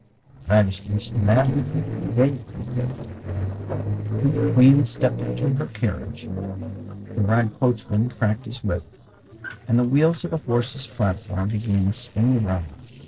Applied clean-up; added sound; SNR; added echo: neural separator model SepFormer DNS4.